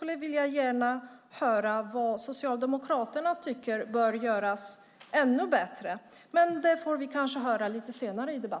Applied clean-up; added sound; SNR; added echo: none; none; none; none.